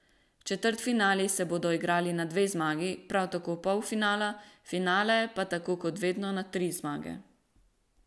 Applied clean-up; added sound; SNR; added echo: none; none; none; none.